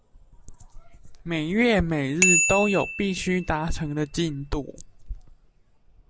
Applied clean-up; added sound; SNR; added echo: none; Bicycle bell; 2 dB; none.